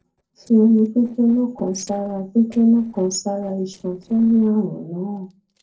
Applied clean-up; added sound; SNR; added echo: neural separator model SepFormer DNS4.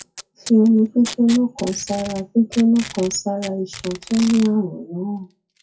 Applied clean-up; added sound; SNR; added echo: classical method WPE with log-MMSE.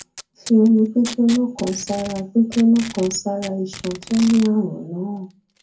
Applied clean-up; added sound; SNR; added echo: none; Packing tape, duct tape; 18 dB; reverberation time 0.3 s.